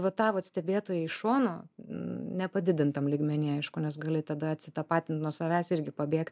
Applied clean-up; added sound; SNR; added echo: none; none; none; none.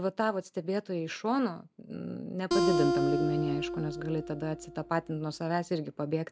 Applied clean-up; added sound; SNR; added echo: none; Acoustic guitar; 0 dB; none.